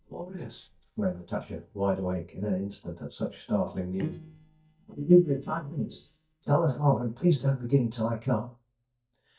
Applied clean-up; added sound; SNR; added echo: neural mask model DeepFilterNet 3.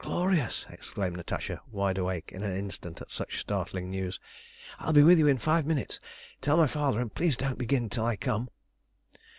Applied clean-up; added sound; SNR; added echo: none; none; none; none.